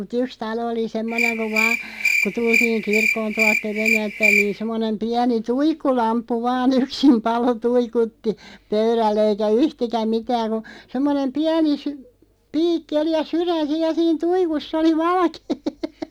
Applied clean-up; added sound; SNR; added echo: none; Cricket; 1 dB; none.